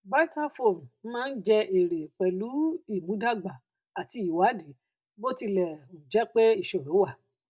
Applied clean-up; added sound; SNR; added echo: none; none; none; none.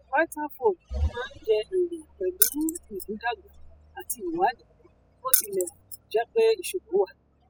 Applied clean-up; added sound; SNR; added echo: classical method spectral subtraction.